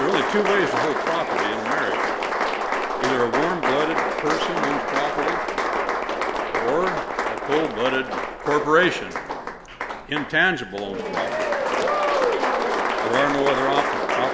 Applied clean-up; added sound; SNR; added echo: none; Applause; -1 dB; none.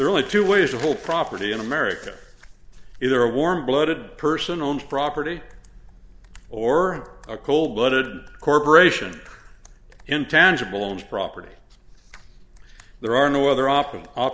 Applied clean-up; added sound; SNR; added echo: none; none; none; none.